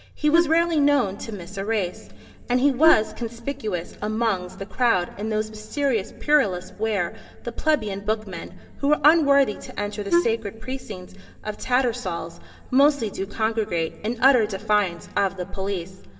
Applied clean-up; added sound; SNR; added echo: none; Wind instrument, woodwind instrument; 1 dB; reverberation time 2.7 s.